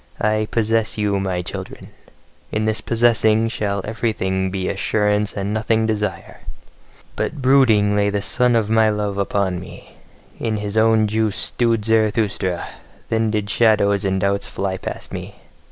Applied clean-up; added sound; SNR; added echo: none; none; none; none.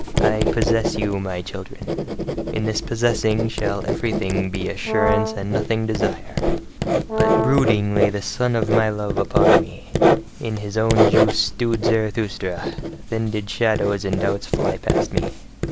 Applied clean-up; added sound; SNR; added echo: none; Brass instrument + Writing; -1 dB; none.